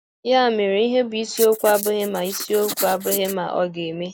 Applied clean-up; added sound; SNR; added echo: neural mask model Resemble Enhance denoiser.